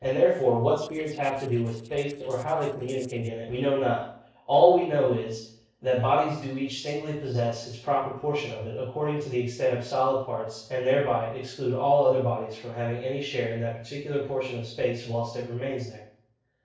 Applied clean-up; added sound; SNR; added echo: neural separator model SepFormer DNS4.